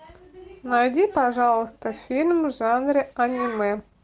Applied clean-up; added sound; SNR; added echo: none; none; none; none.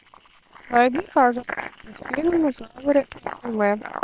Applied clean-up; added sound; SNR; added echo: neural separator model SepFormer WHAM!.